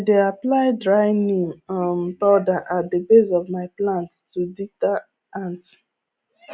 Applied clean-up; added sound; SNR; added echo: none; none; none; none.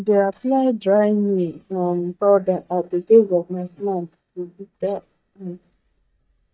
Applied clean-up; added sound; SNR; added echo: neural mask model DeepFilterNet 3.